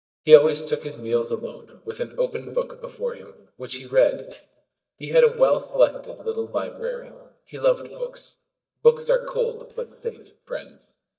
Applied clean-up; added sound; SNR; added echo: neural mask model DeepFilterNet 3.